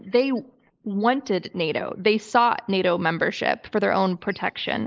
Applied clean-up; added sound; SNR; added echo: neural mask model Resemble Enhance denoiser.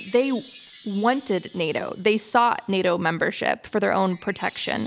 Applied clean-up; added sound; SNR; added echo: none; Chime; 12 dB; none.